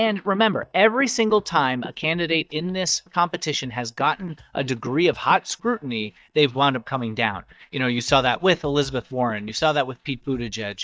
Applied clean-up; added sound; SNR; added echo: neural mask model DeepFilterNet 3.